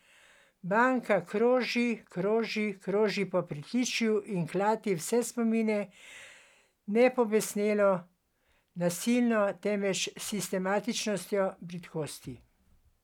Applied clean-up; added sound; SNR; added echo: none; none; none; none.